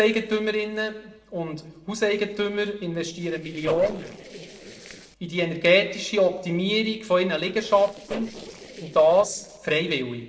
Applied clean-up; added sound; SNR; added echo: neural separator model SepFormer DNS4.